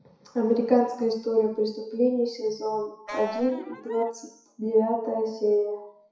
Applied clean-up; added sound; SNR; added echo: classical method WPE with log-MMSE.